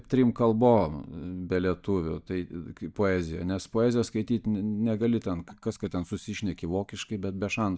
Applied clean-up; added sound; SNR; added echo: neural mask model DeepFilterNet 3.